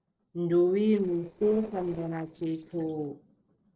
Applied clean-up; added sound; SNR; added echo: neural separator model SepFormer DNS4.